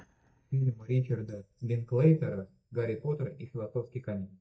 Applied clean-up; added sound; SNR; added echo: neural mask model DeepFilterNet 3.